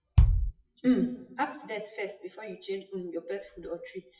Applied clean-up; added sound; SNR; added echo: classical method WPE with log-MMSE.